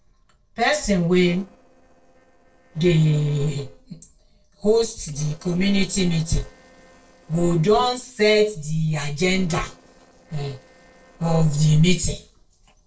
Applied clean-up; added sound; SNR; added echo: neural separator model SepFormer DNS4.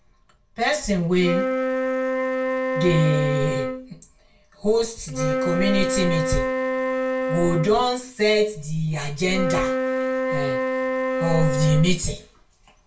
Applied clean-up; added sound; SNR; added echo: none; Wind instrument, woodwind instrument; 1 dB; reverberation time 0.2 s.